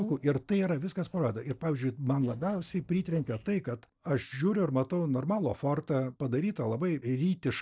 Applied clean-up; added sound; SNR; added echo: neural separator model SepFormer DNS4.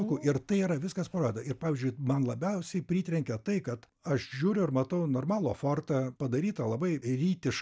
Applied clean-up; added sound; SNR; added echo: none; none; none; none.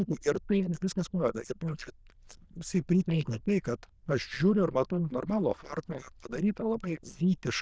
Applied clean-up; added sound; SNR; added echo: neural diffusion model UNIVERSE++.